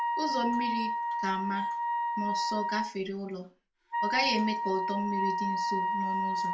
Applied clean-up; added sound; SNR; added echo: none; Wind instrument, woodwind instrument; -3 dB; reverberation time 0.3 s.